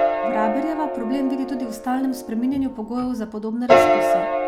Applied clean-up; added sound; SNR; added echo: none; Piano; -3 dB; none.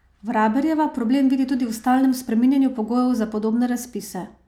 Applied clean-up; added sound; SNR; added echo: none; none; none; none.